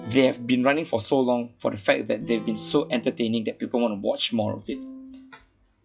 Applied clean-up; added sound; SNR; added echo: classical method log-MMSE.